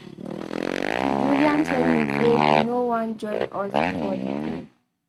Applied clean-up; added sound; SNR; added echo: neural mask model RNNoise.